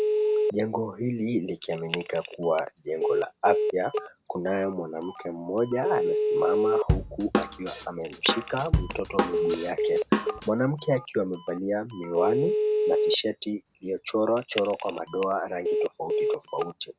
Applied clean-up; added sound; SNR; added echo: none; Drum / Drum kit + Telephone; -1 dB; none.